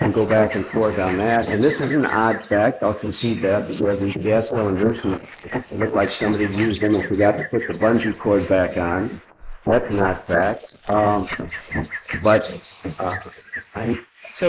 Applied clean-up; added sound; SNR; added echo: neural mask model Resemble Enhance denoiser.